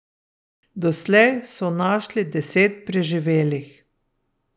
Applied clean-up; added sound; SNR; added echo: none; none; none; none.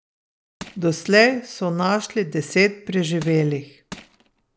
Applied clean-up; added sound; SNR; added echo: none; Crushing; 19 dB; none.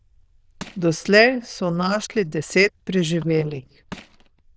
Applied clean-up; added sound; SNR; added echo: neural diffusion model UNIVERSE++.